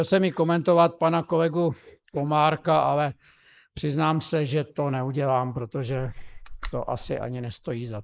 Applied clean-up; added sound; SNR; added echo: neural mask model Resemble Enhance denoiser.